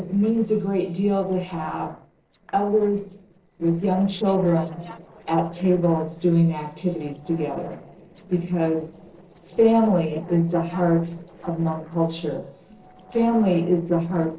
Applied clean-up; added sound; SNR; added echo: neural separator model SepFormer DNS4.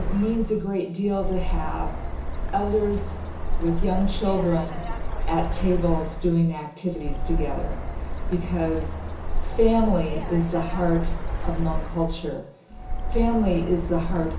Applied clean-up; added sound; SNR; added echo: none; Bird; 0 dB; reverberation time 0.7 s.